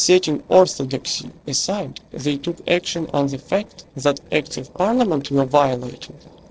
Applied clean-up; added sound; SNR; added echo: neural separator model SepFormer DNS4.